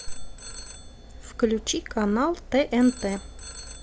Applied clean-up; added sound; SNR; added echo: none; Telephone; 18 dB; none.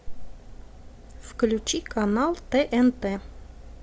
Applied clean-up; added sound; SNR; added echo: none; none; none; none.